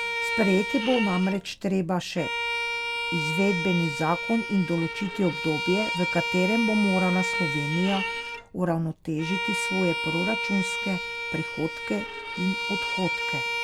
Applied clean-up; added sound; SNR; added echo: none; Bowed string instrument; 3 dB; none.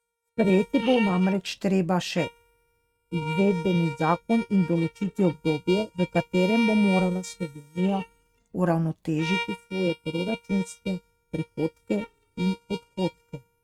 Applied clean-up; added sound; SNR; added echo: neural mask model RNNoise.